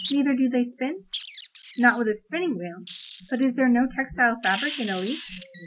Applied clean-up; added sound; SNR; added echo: none; Wild animals; 7 dB; none.